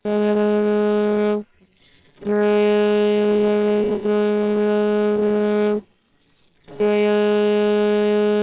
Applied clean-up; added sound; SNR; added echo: neural separator model SepFormer WHAMR!.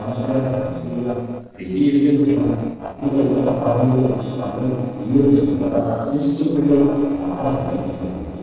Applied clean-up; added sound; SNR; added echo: neural separator model SepFormer DNS4.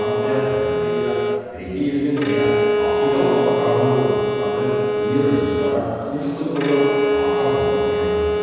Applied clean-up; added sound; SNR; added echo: none; Bowed string instrument; -2 dB; reverberation time 2.1 s.